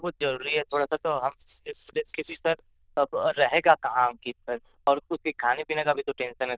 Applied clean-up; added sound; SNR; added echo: neural diffusion model UNIVERSE++.